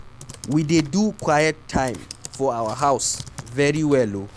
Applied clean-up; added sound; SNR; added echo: none; Computer keyboard; 18 dB; none.